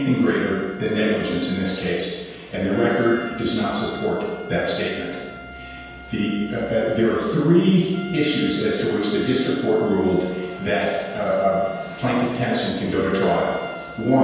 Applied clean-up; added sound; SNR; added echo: none; Trumpet; 18 dB; reverberation time 1.2 s.